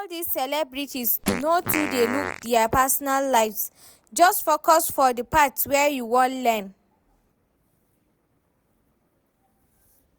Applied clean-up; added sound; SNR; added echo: none; Fart; 7 dB; none.